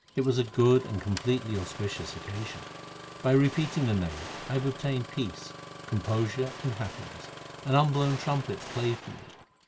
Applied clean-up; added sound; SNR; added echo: none; Engine starting + Gunshot, gunfire; 13 dB; none.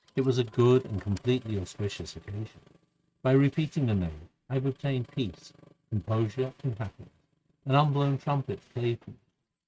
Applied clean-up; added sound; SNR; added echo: neural mask model RNNoise.